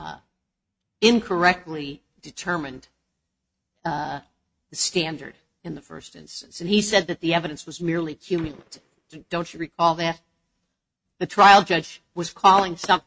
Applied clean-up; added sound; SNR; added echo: neural mask model RNNoise.